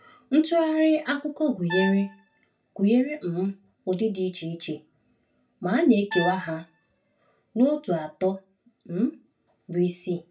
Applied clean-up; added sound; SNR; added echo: none; Brass instrument; 10 dB; reverberation time 0.2 s.